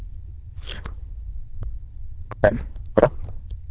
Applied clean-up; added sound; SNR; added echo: neural diffusion model UNIVERSE++.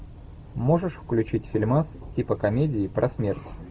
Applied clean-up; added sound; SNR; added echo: none; none; none; none.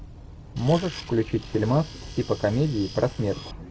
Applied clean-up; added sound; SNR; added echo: none; Tools; 18 dB; none.